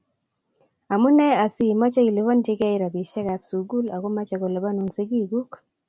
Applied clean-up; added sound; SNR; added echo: none; none; none; none.